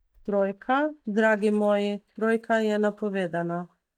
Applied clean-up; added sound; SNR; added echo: neural mask model DeepFilterNet 3.